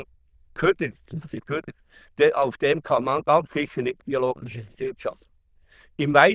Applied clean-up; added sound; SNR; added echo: neural diffusion model UNIVERSE++.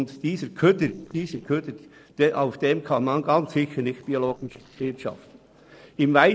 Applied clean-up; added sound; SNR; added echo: neural separator model SepFormer DNS4.